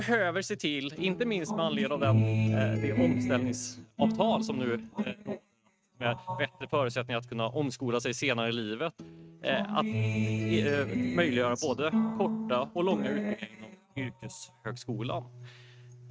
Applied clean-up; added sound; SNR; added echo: neural mask model RNNoise.